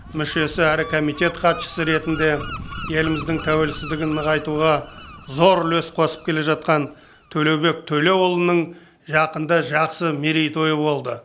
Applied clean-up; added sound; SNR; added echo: none; Gull, seagull; 16 dB; none.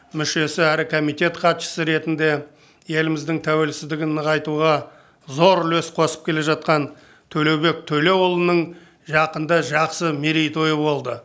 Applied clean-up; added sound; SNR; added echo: none; none; none; none.